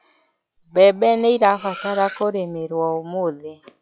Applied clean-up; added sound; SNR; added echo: classical method log-MMSE.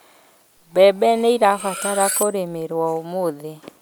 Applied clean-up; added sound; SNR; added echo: none; Cutlery, silverware; 10 dB; none.